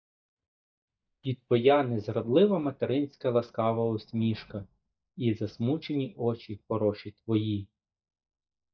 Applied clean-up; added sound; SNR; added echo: neural mask model DeepFilterNet 3.